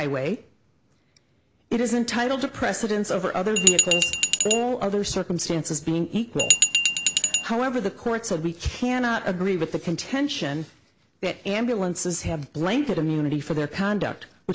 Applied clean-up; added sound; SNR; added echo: none; Glass; -5 dB; none.